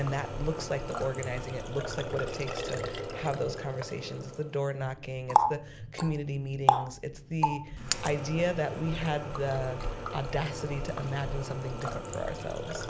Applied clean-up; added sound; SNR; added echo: none; Water tap, faucet; 1 dB; none.